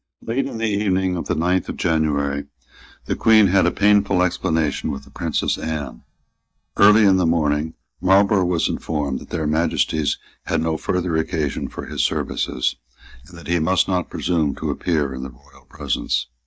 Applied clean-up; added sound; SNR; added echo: neural mask model DeepFilterNet 3.